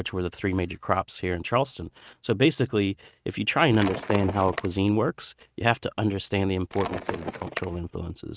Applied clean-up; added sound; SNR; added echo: neural mask model RNNoise.